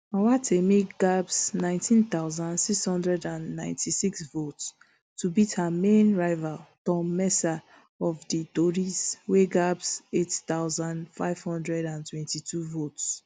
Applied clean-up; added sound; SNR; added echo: none; none; none; none.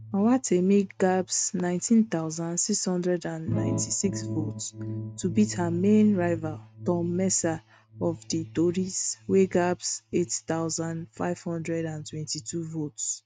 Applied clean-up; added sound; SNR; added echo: neural mask model RNNoise.